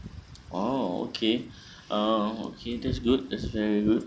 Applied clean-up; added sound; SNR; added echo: none; Wind / Rain; 12 dB; none.